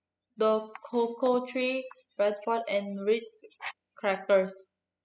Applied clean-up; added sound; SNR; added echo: classical method spectral subtraction.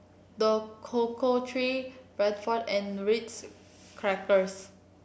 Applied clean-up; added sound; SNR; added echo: none; none; none; none.